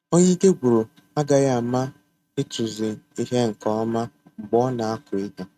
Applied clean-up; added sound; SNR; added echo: neural mask model RNNoise.